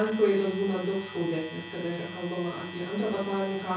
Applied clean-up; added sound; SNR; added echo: none; Alarm; 14 dB; reverberation time 0.6 s.